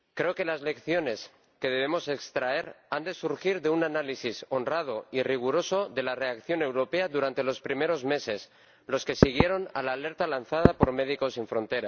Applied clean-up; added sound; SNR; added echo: none; Knock / Wood; -4 dB; none.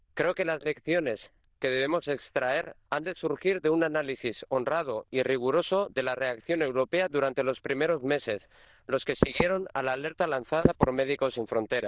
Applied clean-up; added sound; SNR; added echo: neural diffusion model UNIVERSE++.